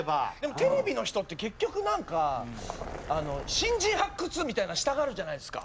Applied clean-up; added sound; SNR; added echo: none; Vehicle; 14 dB; none.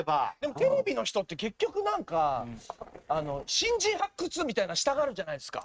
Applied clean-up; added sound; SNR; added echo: neural mask model RNNoise.